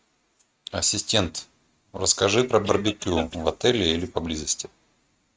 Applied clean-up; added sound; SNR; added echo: neural mask model RNNoise.